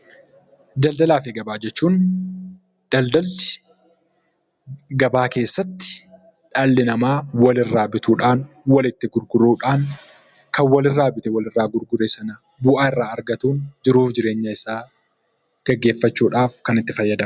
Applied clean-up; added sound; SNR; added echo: none; none; none; none.